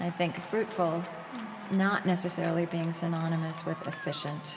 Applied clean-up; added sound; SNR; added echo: none; Applause / Cheering; 13 dB; reverberation time 2.0 s.